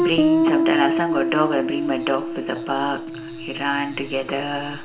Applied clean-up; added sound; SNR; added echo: none; Guitar; -1 dB; reverberation time 1.4 s.